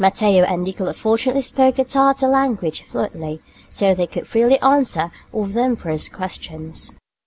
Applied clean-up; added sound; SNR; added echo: none; none; none; none.